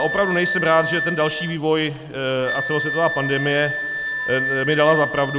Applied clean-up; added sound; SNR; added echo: none; Wind instrument, woodwind instrument; 4 dB; none.